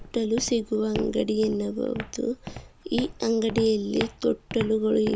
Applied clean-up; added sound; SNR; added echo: none; Walk, footsteps; 12 dB; none.